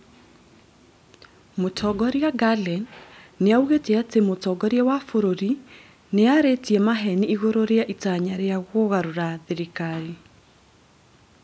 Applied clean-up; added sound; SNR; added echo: none; none; none; none.